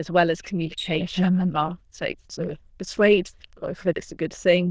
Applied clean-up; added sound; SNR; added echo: neural diffusion model UNIVERSE++.